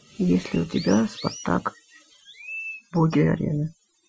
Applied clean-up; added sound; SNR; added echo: classical method Wiener filter.